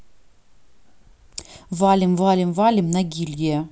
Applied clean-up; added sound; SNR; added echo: none; none; none; none.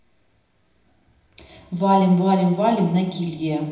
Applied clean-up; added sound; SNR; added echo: none; none; none; reverberation time 0.9 s.